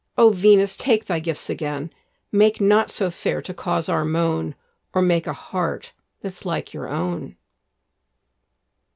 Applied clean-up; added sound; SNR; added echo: none; none; none; none.